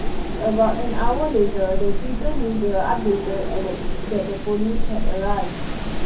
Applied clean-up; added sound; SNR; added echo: none; Wind; -2 dB; reverberation time 0.3 s.